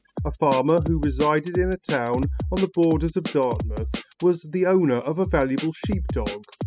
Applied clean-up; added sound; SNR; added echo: classical method spectral subtraction.